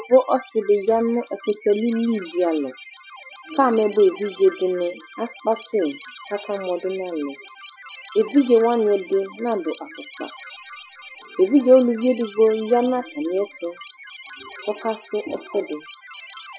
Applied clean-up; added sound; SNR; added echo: classical method Wiener filter.